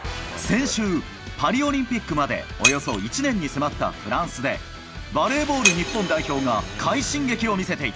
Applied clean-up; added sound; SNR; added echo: none; Shatter; 6 dB; none.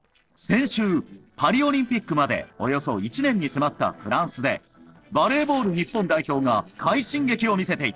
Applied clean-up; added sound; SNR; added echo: neural separator model SepFormer DNS4.